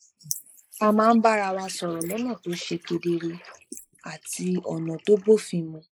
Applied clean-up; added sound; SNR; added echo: neural mask model Resemble Enhance denoiser.